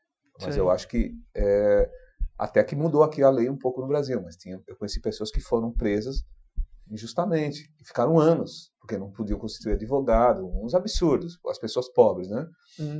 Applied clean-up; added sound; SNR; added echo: classical method Wiener filter.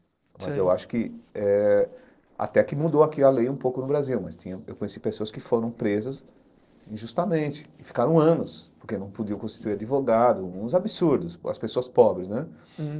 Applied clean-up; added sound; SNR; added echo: neural separator model SepFormer DNS4.